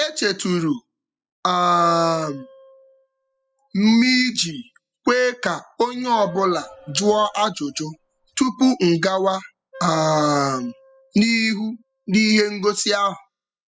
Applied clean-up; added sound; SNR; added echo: classical method spectral subtraction.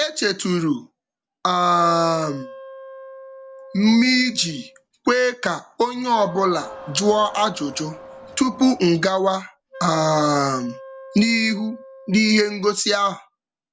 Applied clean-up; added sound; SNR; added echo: none; Wind instrument, woodwind instrument + Crowd; 18 dB; none.